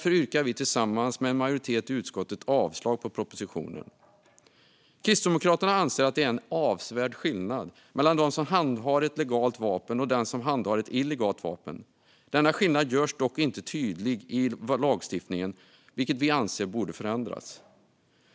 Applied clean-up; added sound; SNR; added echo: none; none; none; none.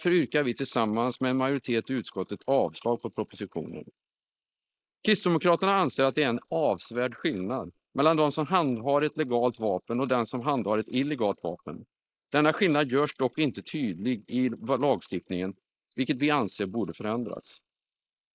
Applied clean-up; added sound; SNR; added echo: neural mask model Resemble Enhance denoiser.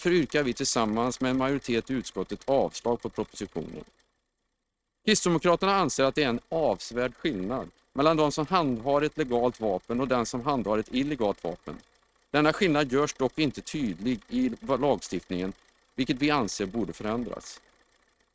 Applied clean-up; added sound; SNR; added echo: neural mask model RNNoise.